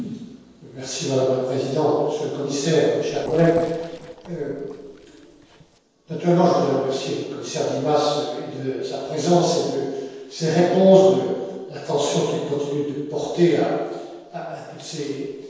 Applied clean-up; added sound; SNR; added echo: neural separator model SepFormer DNS4.